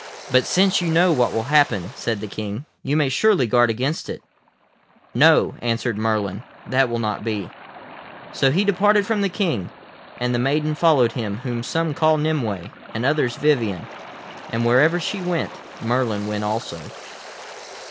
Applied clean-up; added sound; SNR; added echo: none; Waves, surf; 18 dB; none.